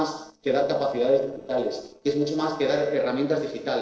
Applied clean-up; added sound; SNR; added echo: neural separator model SepFormer DNS4.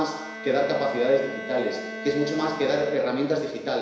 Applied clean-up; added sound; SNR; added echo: none; Bowed string instrument; 12 dB; reverberation time 1.0 s.